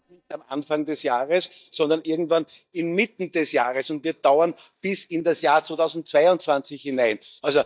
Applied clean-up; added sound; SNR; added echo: neural mask model DeepFilterNet 3.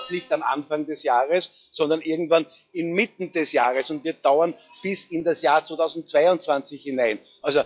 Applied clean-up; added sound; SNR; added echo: classical method log-MMSE.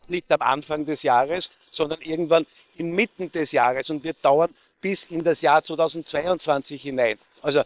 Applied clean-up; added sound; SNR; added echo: neural separator model SepFormer WHAM!.